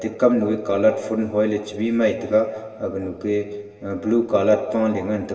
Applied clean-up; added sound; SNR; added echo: none; none; none; reverberation time 2.1 s.